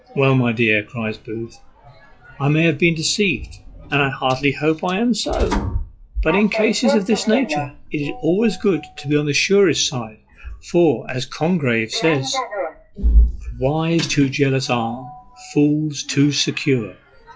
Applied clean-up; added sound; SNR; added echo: classical method log-MMSE.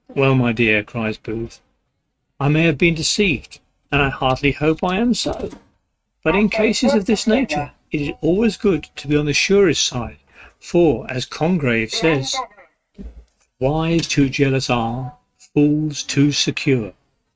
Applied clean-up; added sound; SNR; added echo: neural mask model RNNoise.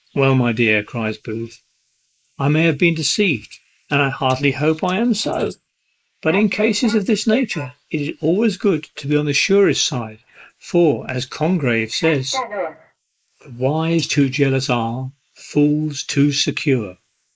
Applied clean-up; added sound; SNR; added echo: neural mask model Resemble Enhance denoiser.